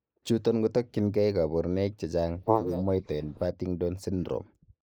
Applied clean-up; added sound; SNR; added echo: neural mask model Resemble Enhance denoiser.